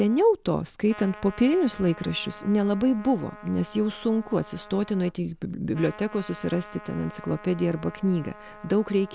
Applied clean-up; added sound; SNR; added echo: none; Trumpet; 19 dB; none.